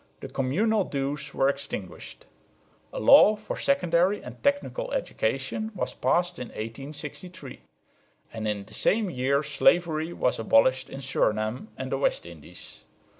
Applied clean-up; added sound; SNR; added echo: none; none; none; none.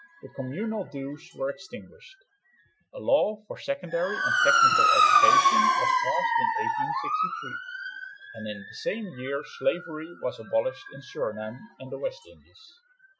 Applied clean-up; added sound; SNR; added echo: classical method Wiener filter.